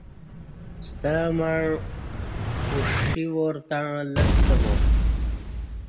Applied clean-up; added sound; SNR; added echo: none; Explosion; -4 dB; reverberation time 1.0 s.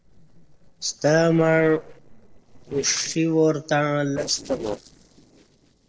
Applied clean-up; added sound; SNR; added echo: neural separator model SepFormer DNS4.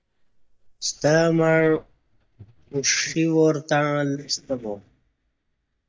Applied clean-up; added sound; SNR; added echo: neural mask model DeepFilterNet 3.